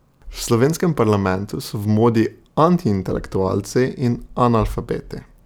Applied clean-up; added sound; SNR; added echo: none; none; none; none.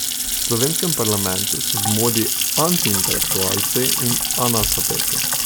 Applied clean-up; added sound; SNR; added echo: none; Sink (filling or washing) / Water tap, faucet / Splash, splatter; -4 dB; none.